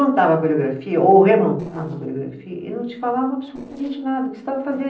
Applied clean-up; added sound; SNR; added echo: neural separator model SepFormer DNS4.